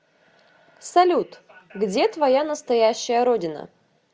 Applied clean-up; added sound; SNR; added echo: none; none; none; none.